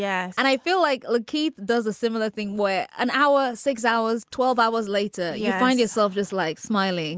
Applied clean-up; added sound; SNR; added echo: none; none; none; none.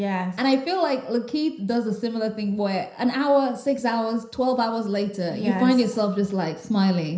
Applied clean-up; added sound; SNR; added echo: none; none; none; reverberation time 0.5 s.